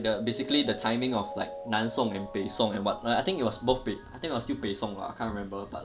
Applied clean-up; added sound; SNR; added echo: none; Mallet percussion; 16 dB; none.